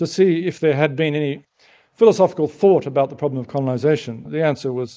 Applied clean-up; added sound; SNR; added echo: neural mask model Resemble Enhance denoiser.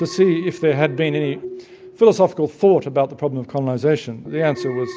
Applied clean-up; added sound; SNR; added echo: none; Alarm; 16 dB; none.